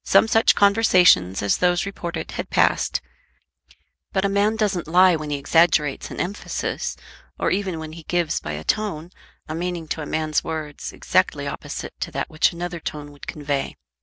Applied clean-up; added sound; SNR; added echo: none; none; none; none.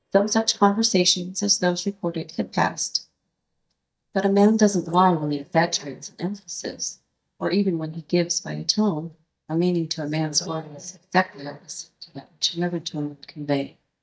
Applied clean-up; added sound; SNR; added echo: neural mask model DeepFilterNet 3.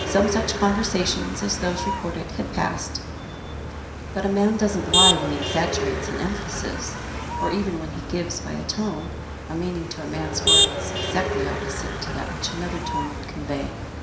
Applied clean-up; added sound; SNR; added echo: none; Motor vehicle (road); 0 dB; reverberation time 0.7 s.